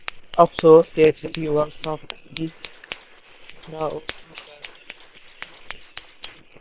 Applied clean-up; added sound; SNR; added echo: neural separator model SepFormer WHAM!.